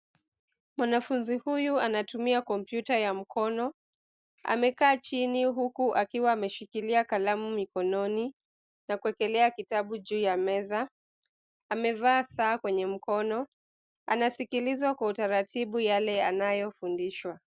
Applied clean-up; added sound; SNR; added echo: none; none; none; none.